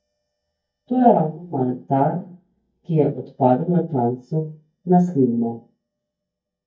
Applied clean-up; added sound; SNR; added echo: neural mask model DeepFilterNet 3.